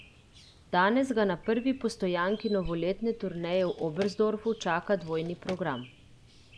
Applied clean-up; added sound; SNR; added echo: none; Chirp, tweet + Drawer open or close; 20 dB; none.